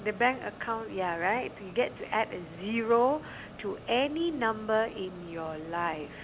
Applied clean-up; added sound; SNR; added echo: none; Mechanisms; 16 dB; none.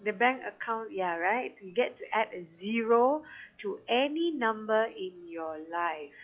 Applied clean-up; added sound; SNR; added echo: classical method log-MMSE.